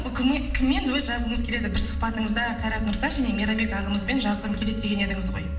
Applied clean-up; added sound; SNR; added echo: none; Wind instrument, woodwind instrument; 20 dB; reverberation time 0.9 s.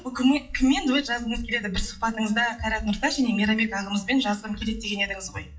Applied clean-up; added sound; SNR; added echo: classical method WPE with log-MMSE.